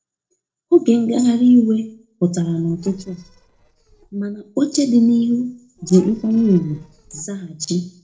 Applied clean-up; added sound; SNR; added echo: neural separator model SepFormer DNS4.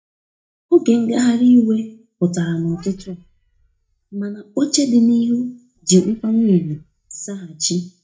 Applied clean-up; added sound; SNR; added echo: neural mask model DeepFilterNet 3.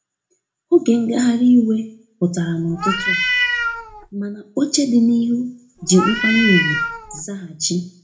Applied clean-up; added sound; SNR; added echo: none; Meow; 2 dB; reverberation time 0.4 s.